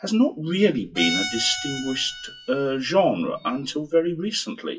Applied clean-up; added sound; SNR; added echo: classical method WPE with log-MMSE.